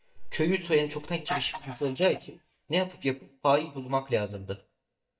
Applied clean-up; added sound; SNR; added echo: neural mask model DeepFilterNet 3.